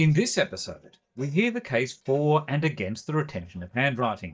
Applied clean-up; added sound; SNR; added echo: neural mask model DeepFilterNet 3.